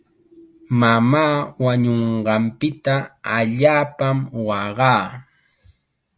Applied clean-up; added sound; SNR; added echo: none; none; none; none.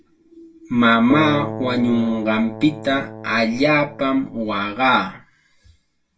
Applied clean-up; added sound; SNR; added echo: none; Keyboard (musical); 11 dB; reverberation time 0.2 s.